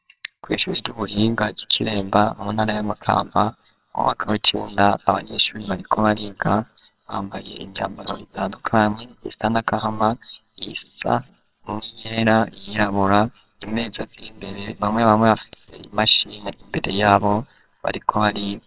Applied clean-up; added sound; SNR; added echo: neural separator model SepFormer WHAMR!.